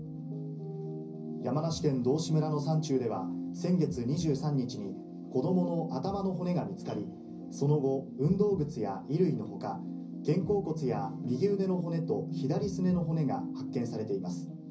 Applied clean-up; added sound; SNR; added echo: none; none; none; reverberation time 0.5 s.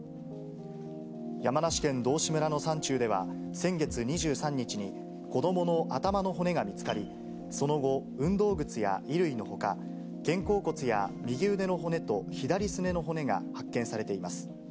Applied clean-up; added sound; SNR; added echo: none; none; none; none.